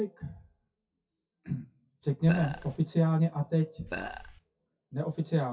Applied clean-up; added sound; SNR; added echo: classical method WPE with log-MMSE.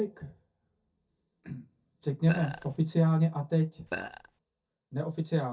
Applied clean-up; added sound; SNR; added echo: neural mask model DeepFilterNet 3.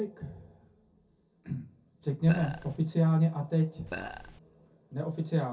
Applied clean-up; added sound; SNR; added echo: none; Burping, eructation; 9 dB; reverberation time 0.3 s.